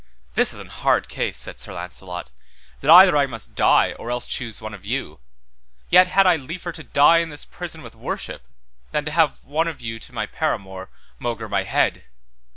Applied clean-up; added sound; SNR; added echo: none; none; none; none.